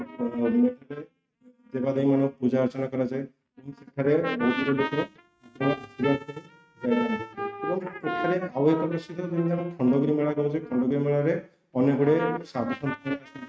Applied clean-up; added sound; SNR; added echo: neural mask model RNNoise.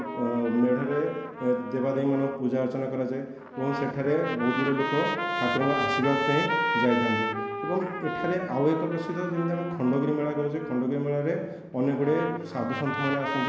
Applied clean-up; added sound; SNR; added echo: none; Trumpet; 6 dB; none.